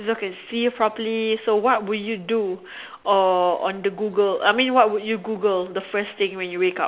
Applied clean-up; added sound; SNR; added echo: none; none; none; none.